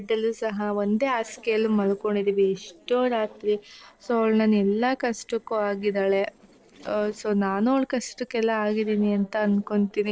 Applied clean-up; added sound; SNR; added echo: neural separator model SepFormer DNS4.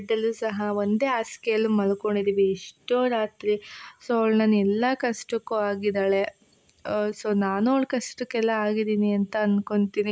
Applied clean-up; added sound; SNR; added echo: none; none; none; none.